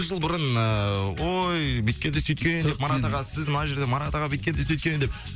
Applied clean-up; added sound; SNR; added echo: none; none; none; none.